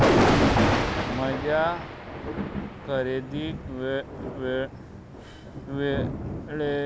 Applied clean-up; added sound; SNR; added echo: none; Thunder; -4 dB; none.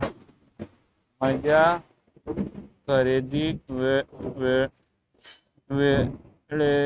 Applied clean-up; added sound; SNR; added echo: neural mask model RNNoise.